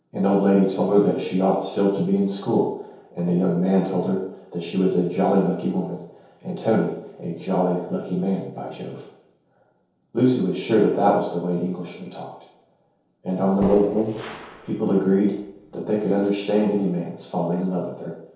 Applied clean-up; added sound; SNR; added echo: neural separator model SepFormer DNS4.